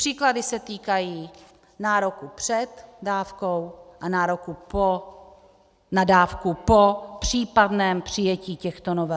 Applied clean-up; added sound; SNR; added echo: none; none; none; none.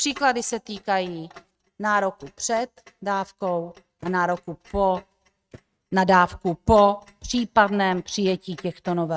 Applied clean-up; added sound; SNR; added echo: neural mask model RNNoise.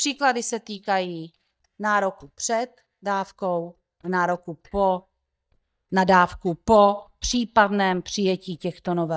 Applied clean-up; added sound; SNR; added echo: neural mask model DeepFilterNet 3.